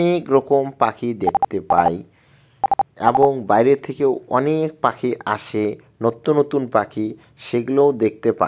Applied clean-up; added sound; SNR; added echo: none; Telephone; 3 dB; none.